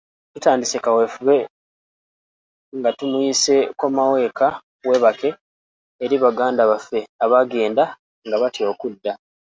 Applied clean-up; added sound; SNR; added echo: none; none; none; none.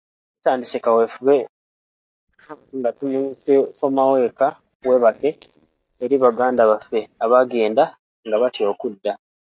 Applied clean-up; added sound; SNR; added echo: neural mask model DeepFilterNet 3.